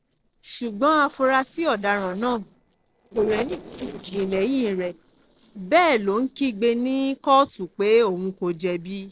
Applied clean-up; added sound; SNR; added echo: neural separator model SepFormer DNS4.